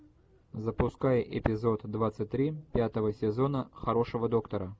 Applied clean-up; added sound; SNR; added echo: none; none; none; none.